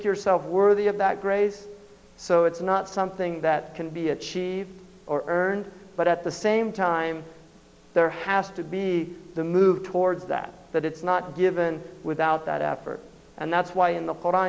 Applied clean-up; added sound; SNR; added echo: none; none; none; none.